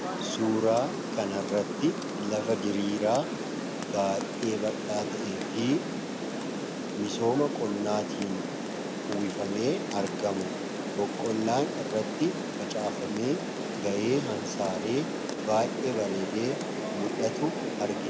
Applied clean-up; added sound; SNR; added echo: none; Rain; 3 dB; none.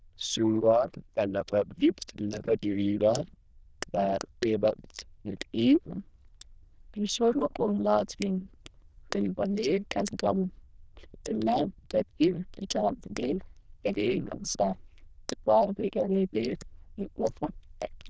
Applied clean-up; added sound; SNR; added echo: neural diffusion model UNIVERSE++.